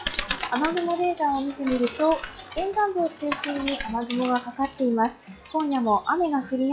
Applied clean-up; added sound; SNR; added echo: classical method log-MMSE.